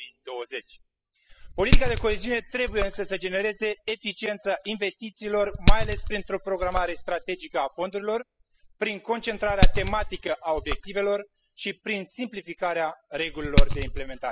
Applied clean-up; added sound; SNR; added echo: classical method spectral subtraction.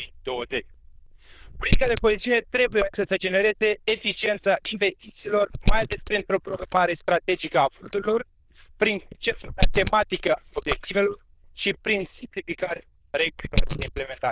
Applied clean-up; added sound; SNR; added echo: neural diffusion model UNIVERSE++.